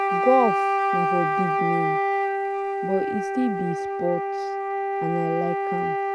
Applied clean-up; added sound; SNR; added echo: none; Wind instrument, woodwind instrument; -3 dB; none.